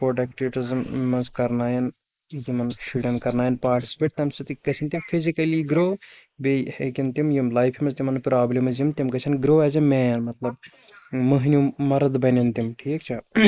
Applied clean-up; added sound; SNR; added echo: neural mask model Resemble Enhance denoiser.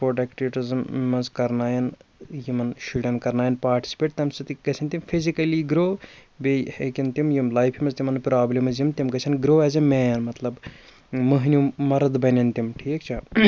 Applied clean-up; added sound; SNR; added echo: none; none; none; none.